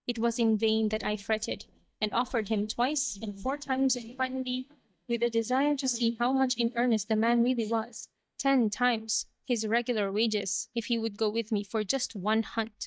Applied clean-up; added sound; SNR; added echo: neural mask model DeepFilterNet 3.